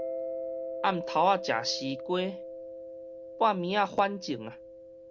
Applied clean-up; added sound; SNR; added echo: none; Mallet percussion; 8 dB; none.